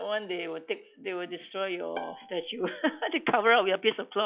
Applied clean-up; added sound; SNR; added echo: classical method log-MMSE.